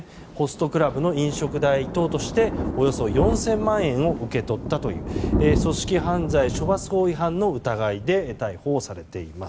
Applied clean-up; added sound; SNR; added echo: none; Thunder; 6 dB; none.